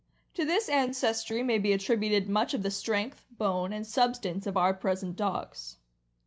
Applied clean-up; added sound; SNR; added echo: none; none; none; none.